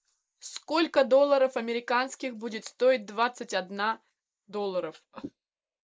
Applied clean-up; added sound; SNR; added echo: neural mask model Resemble Enhance denoiser.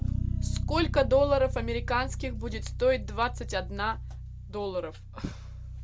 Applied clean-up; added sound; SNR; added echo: none; Bass guitar; 3 dB; none.